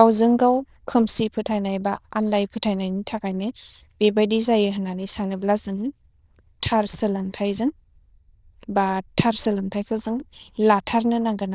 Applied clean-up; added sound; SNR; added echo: neural diffusion model UNIVERSE++.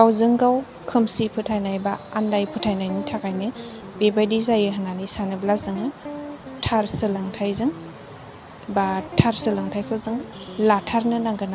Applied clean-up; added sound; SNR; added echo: none; Guitar; 15 dB; none.